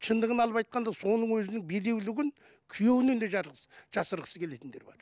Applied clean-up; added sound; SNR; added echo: none; none; none; none.